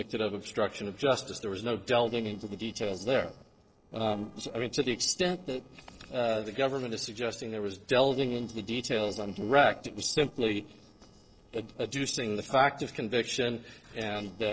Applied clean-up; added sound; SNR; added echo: neural separator model SepFormer DNS4.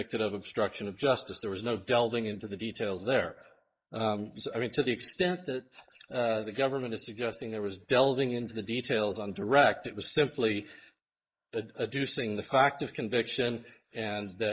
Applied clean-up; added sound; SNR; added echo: neural mask model Resemble Enhance denoiser.